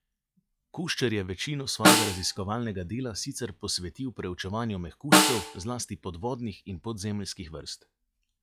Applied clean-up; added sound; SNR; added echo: classical method log-MMSE.